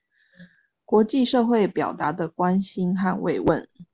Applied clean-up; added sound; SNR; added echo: none; none; none; none.